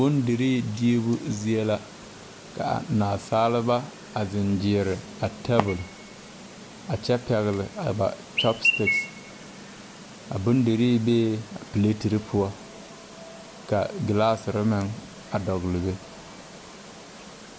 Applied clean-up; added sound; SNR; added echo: none; Chirp, tweet; 10 dB; none.